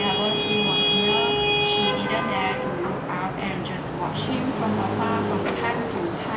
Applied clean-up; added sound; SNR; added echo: none; Traffic noise, roadway noise / Vehicle horn, car horn, honking; -4 dB; reverberation time 0.8 s.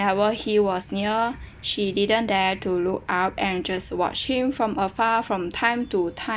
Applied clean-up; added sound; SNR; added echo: none; none; none; none.